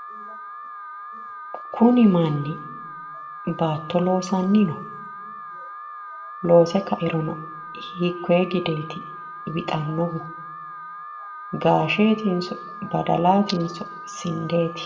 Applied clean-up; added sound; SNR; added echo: none; Alarm; 13 dB; reverberation time 0.6 s.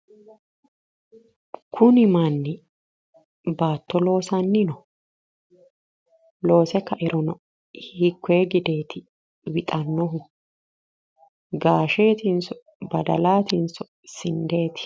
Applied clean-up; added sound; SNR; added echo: none; none; none; none.